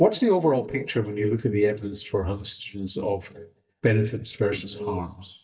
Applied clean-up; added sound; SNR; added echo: neural mask model DeepFilterNet 3.